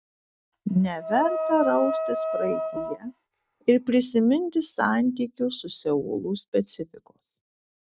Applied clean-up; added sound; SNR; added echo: neural mask model RNNoise.